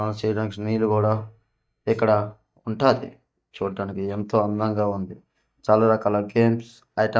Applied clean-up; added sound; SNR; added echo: neural mask model DeepFilterNet 3.